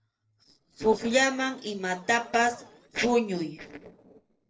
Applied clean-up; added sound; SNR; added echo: neural separator model SepFormer DNS4.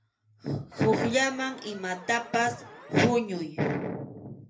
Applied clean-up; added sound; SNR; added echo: none; Alarm; 19 dB; reverberation time 0.3 s.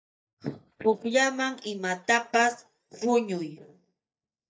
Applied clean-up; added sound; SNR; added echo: neural mask model DeepFilterNet 3.